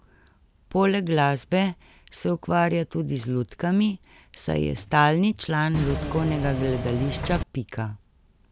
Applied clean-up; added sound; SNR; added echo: none; Engine / Mechanisms; 5 dB; none.